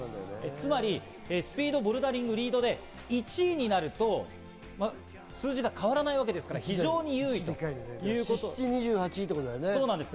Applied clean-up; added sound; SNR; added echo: none; none; none; none.